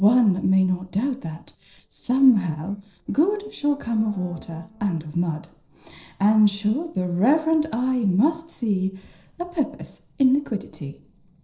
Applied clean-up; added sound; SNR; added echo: neural separator model SepFormer DNS4.